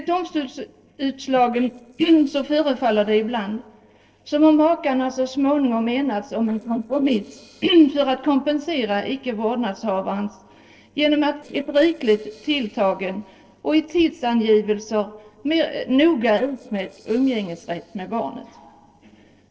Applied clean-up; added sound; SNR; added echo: neural separator model SepFormer DNS4.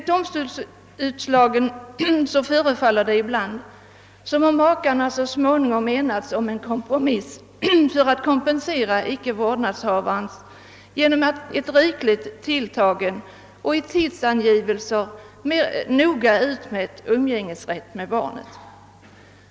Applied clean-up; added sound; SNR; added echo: none; none; none; none.